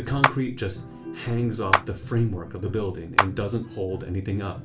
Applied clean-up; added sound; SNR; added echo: none; Clapping; 1 dB; reverberation time 0.3 s.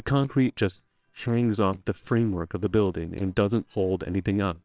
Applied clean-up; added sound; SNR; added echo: neural separator model SepFormer WHAMR!.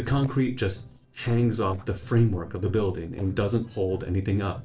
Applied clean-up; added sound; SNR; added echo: neural separator model SepFormer DNS4.